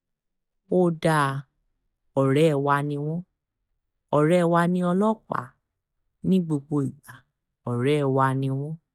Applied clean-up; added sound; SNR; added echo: neural mask model DeepFilterNet 3.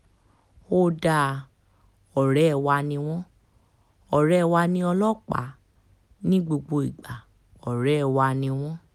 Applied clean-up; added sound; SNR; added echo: none; none; none; none.